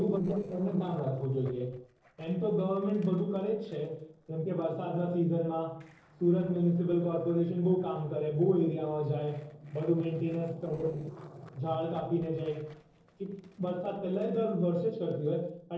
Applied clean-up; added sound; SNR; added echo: neural separator model SepFormer DNS4.